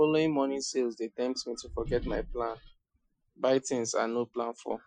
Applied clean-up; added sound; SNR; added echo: classical method Wiener filter.